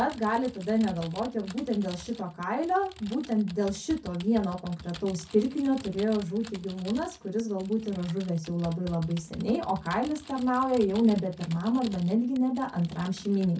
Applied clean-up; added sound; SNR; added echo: none; Typing; 19 dB; reverberation time 0.3 s.